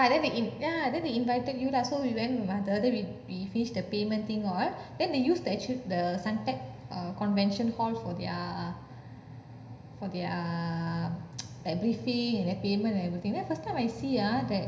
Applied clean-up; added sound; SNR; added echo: none; none; none; reverberation time 0.9 s.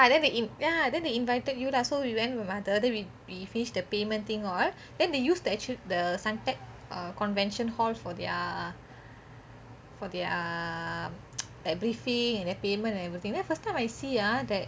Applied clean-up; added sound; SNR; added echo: none; none; none; none.